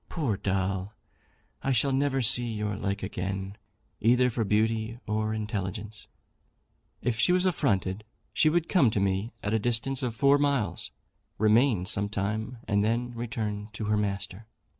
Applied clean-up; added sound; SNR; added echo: none; none; none; none.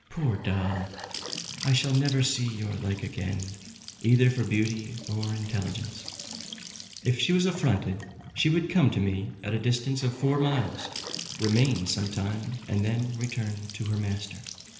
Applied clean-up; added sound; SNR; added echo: none; Trickle, dribble / Bathtub (filling or washing) / Sink (filling or washing) / Gurgling / Splash, splatter; 14 dB; reverberation time 1.4 s.